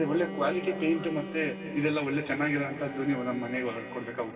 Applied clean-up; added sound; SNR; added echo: none; Bowed string instrument; 11 dB; reverberation time 3.0 s.